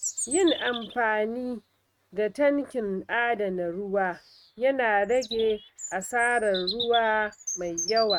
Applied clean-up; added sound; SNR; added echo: neural mask model RNNoise.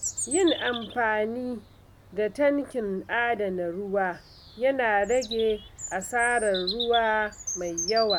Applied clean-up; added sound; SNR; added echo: none; Bird vocalization, bird call, bird song; 10 dB; none.